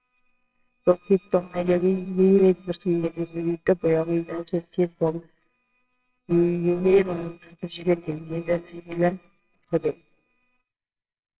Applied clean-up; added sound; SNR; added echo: neural separator model SepFormer WHAMR!.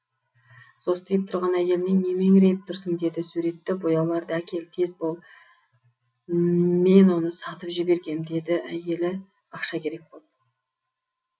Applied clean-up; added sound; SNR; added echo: none; none; none; none.